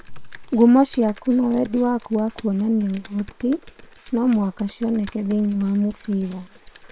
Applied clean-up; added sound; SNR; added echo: neural separator model SepFormer WHAM!.